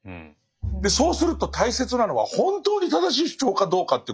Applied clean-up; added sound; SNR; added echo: classical method log-MMSE.